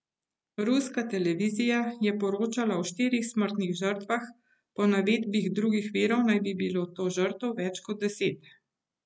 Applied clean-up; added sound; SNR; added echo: none; none; none; none.